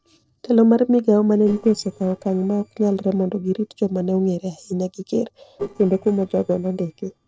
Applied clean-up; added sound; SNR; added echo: neural separator model SepFormer DNS4.